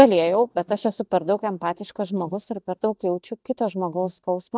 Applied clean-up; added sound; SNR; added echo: neural mask model DeepFilterNet 3.